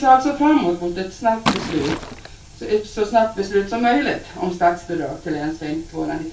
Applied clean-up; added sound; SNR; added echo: none; Liquid; 9 dB; reverberation time 0.2 s.